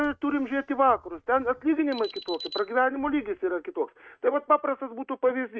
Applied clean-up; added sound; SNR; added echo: neural mask model RNNoise.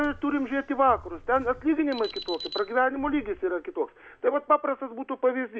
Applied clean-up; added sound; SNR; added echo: none; Alarm; 15 dB; none.